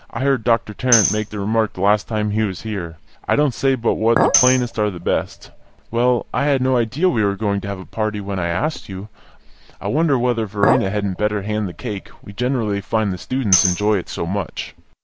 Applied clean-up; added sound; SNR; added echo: none; Tambourine + Chink, clink; 4 dB; none.